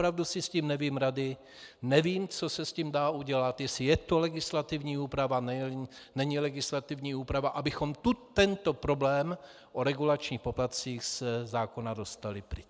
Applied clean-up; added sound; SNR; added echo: none; none; none; none.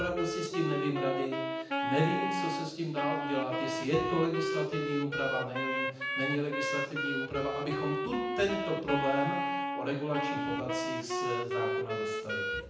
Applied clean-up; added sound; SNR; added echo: none; Wind instrument, woodwind instrument; 0 dB; reverberation time 0.9 s.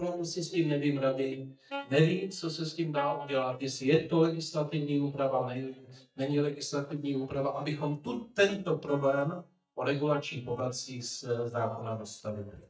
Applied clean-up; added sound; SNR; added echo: neural mask model DeepFilterNet 3.